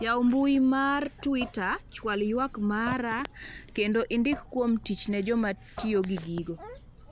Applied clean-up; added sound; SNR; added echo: none; Drip / Sink (filling or washing) / Water tap, faucet; 19 dB; none.